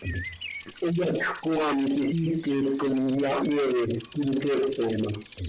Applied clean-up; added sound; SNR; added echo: none; Bird vocalization, bird call, bird song; 17 dB; none.